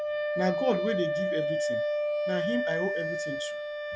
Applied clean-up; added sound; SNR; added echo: none; Wind instrument, woodwind instrument; -3 dB; none.